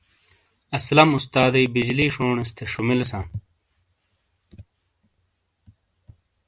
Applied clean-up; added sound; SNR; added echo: none; none; none; none.